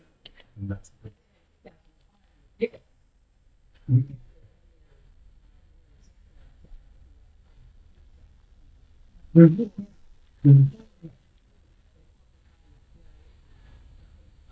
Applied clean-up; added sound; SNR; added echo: neural mask model DeepFilterNet 3.